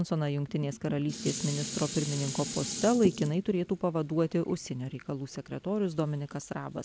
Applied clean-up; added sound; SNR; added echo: none; Dishes, pots, and pans; 10 dB; none.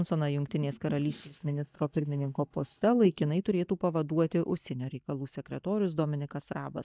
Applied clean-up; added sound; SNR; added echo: neural mask model DeepFilterNet 3.